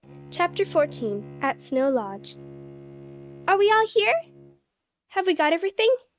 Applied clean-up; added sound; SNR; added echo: neural mask model RNNoise.